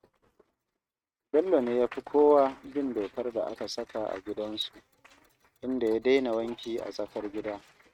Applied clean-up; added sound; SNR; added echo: neural mask model RNNoise.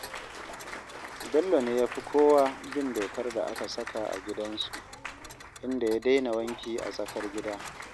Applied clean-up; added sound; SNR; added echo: none; Tick + Applause / Cheering; 12 dB; none.